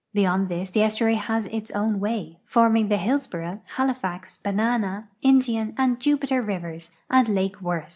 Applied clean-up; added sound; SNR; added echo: none; none; none; none.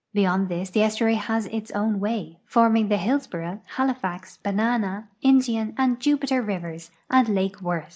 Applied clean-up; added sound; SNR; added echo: neural mask model Resemble Enhance denoiser.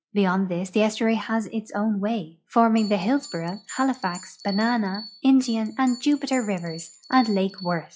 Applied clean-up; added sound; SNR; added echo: classical method log-MMSE.